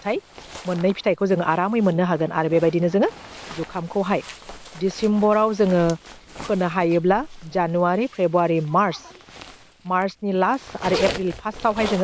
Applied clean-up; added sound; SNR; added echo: none; Zipper (clothing); 16 dB; none.